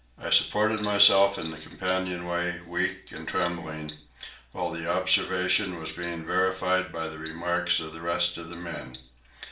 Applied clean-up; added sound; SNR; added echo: none; none; none; reverberation time 0.4 s.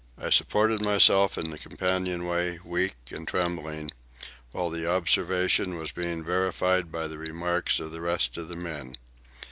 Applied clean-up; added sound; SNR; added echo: none; none; none; none.